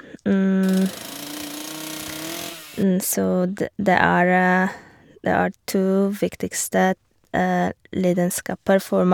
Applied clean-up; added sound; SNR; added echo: none; Accelerating, revving, vroom; 12 dB; none.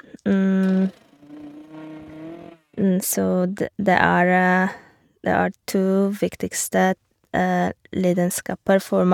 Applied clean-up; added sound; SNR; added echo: neural mask model RNNoise.